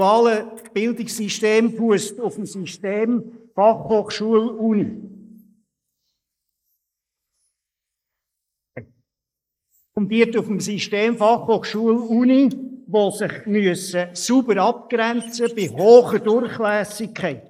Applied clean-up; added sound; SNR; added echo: neural mask model Resemble Enhance denoiser.